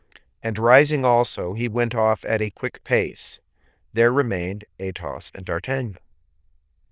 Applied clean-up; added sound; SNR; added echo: neural diffusion model UNIVERSE++.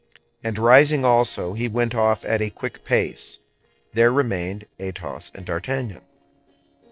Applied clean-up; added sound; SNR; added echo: neural separator model SepFormer DNS4.